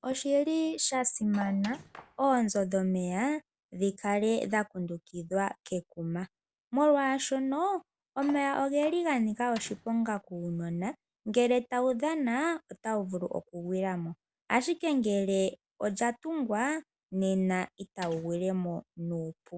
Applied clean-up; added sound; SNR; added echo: none; Mechanisms + Cutlery, silverware; 19 dB; none.